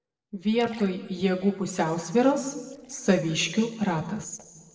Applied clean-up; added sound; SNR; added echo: neural separator model SepFormer DNS4.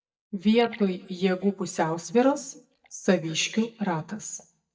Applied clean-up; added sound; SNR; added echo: neural mask model DeepFilterNet 3.